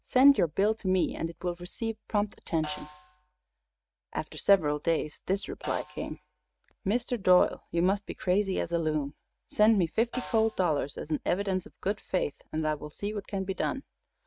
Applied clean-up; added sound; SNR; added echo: neural mask model RNNoise.